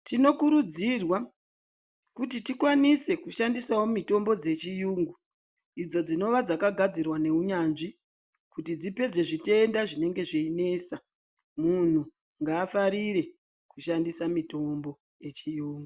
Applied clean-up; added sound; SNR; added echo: none; none; none; none.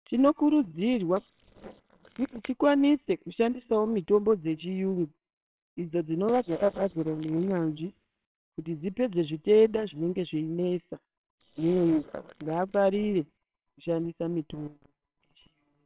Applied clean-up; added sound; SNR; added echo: neural separator model SepFormer WHAMR!.